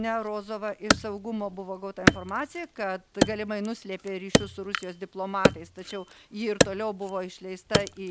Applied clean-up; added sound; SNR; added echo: none; Wood; -4 dB; none.